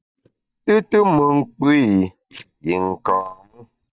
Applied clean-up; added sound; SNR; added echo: neural mask model DeepFilterNet 3.